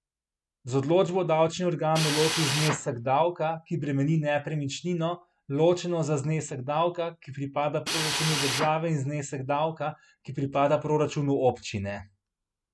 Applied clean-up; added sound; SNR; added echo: none; Drill; 3 dB; none.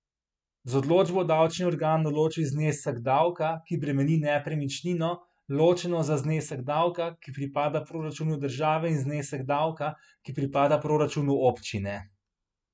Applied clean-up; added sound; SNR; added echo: none; none; none; none.